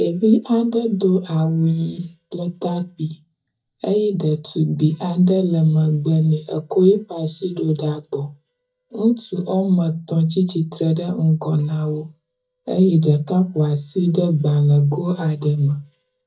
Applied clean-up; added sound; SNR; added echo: neural mask model DeepFilterNet 3.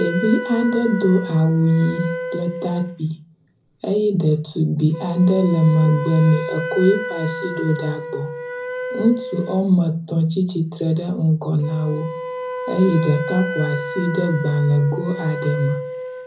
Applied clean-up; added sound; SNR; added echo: none; Wind instrument, woodwind instrument; 9 dB; reverberation time 0.4 s.